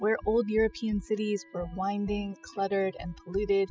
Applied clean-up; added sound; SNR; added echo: classical method spectral subtraction.